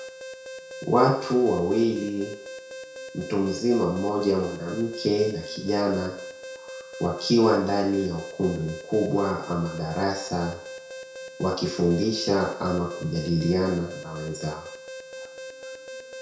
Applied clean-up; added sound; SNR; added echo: none; Alarm; 13 dB; reverberation time 0.6 s.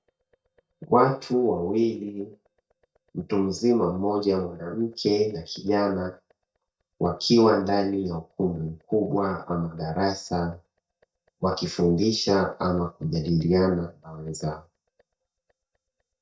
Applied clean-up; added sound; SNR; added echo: neural mask model DeepFilterNet 3.